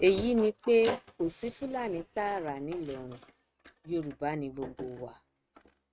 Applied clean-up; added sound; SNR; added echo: neural mask model RNNoise.